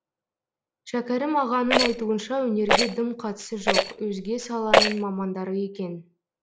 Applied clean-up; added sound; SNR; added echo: none; Rattle; -2 dB; none.